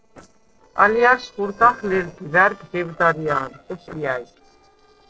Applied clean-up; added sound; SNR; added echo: neural separator model SepFormer DNS4.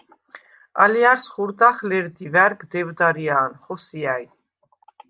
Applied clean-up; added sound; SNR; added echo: none; none; none; none.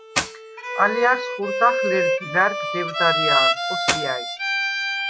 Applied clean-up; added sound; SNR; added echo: classical method log-MMSE.